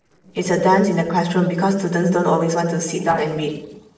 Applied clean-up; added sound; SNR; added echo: neural separator model SepFormer DNS4.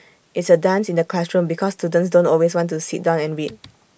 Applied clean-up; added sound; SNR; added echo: none; none; none; none.